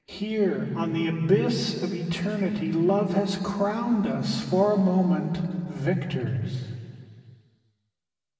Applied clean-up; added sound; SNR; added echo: none; none; none; reverberation time 2.6 s.